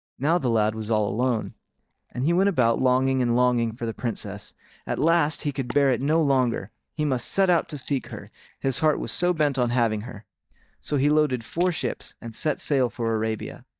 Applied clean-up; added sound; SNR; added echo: neural mask model DeepFilterNet 3.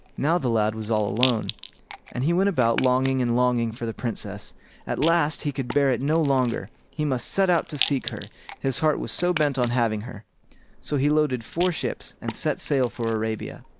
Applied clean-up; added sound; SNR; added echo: none; Rattle; 13 dB; none.